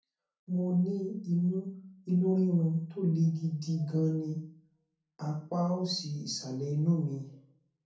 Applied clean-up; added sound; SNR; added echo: none; none; none; reverberation time 0.5 s.